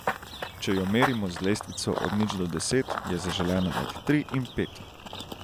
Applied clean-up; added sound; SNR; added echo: none; Run / Bird vocalization, bird call, bird song; 6 dB; none.